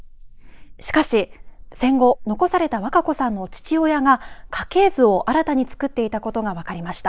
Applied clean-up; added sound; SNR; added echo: neural mask model Resemble Enhance denoiser.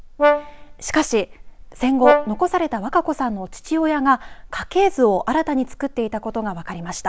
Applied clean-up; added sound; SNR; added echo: none; Brass instrument; 3 dB; none.